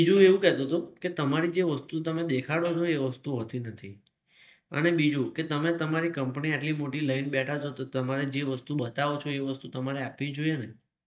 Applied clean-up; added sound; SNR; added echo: neural mask model DeepFilterNet 3.